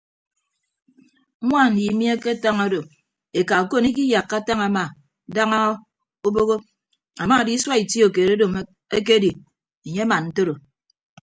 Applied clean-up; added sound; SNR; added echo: none; none; none; none.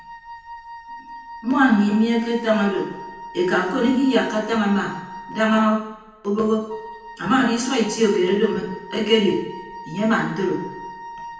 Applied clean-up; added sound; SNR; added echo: none; Wind instrument, woodwind instrument; 16 dB; reverberation time 0.9 s.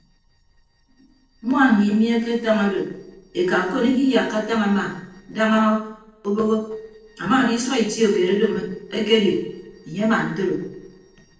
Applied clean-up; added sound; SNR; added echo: neural separator model SepFormer DNS4.